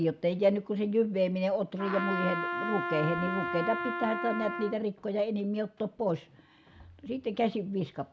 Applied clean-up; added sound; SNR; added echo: none; Trumpet; 4 dB; none.